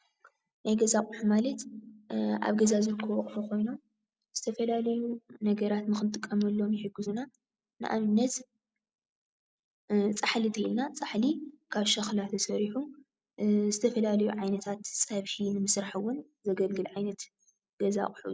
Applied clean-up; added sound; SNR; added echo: none; none; none; none.